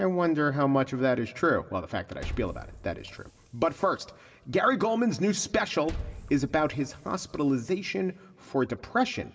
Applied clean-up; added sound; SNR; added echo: none; Liquid; 16 dB; reverberation time 0.4 s.